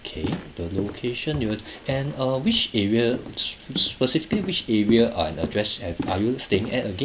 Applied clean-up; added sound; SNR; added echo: none; Walk, footsteps; 11 dB; none.